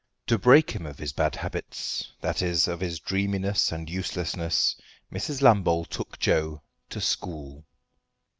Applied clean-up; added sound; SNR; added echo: none; none; none; none.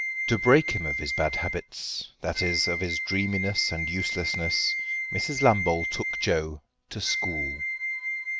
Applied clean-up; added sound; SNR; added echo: none; Wind instrument, woodwind instrument; 3 dB; none.